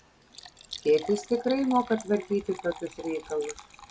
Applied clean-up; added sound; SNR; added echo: none; Liquid; 16 dB; none.